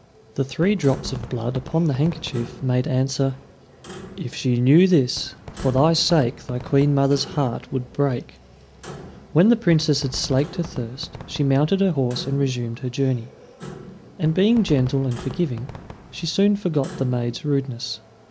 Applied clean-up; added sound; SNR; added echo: none; Clock + Fireworks; 17 dB; none.